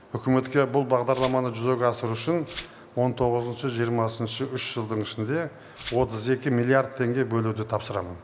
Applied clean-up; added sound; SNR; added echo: none; Glass; 15 dB; none.